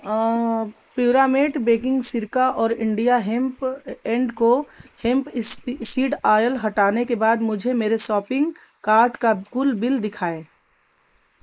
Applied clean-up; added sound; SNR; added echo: neural mask model Resemble Enhance denoiser.